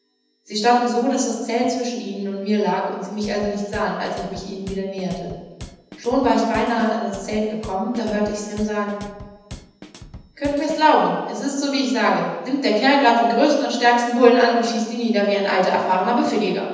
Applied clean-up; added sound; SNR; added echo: none; Drum kit; 19 dB; reverberation time 1.1 s.